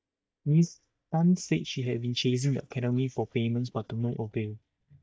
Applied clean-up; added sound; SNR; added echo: neural mask model DeepFilterNet 3.